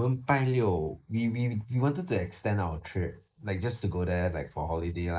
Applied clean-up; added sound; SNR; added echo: neural mask model Resemble Enhance denoiser.